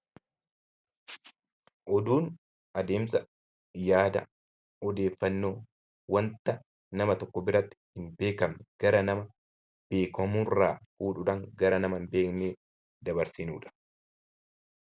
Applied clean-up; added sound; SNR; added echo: none; none; none; none.